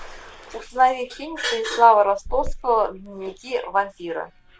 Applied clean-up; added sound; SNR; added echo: none; Crackle; 14 dB; none.